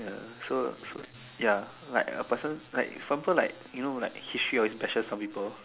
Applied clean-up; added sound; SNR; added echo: none; none; none; none.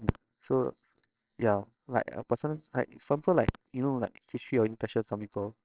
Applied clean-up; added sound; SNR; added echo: neural separator model SepFormer WHAMR!.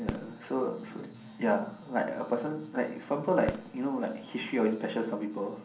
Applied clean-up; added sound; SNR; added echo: none; Fireworks; 13 dB; reverberation time 0.6 s.